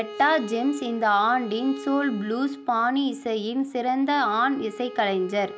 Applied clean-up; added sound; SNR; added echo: none; Bowed string instrument; 16 dB; none.